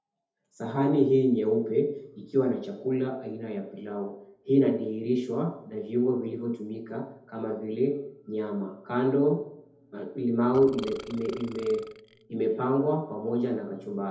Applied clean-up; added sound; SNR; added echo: none; Burping, eructation; 17 dB; reverberation time 0.7 s.